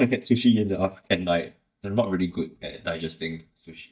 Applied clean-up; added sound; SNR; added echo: neural mask model DeepFilterNet 3.